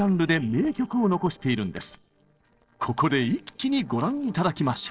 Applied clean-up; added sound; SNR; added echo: neural separator model SepFormer DNS4.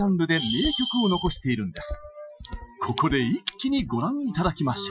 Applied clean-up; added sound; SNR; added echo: classical method Wiener filter.